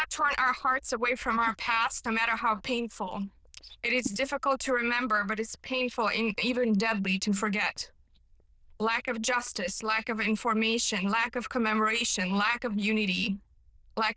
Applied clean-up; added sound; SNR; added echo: neural diffusion model UNIVERSE++.